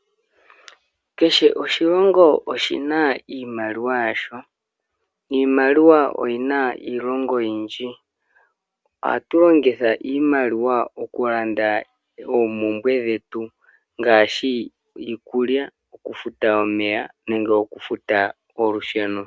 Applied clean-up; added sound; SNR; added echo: none; none; none; none.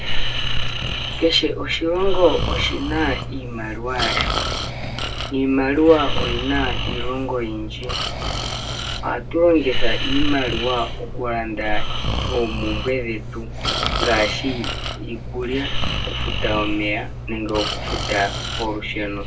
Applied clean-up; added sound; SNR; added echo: none; Breathing; 0 dB; reverberation time 0.1 s.